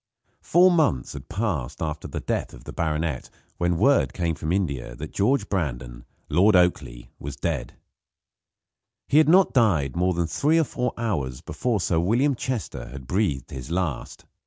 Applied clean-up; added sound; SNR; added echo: none; none; none; none.